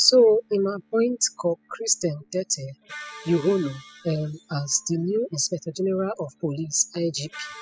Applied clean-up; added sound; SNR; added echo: classical method spectral subtraction.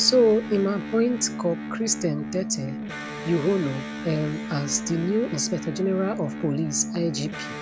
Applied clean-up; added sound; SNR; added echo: none; Electric guitar; 7 dB; none.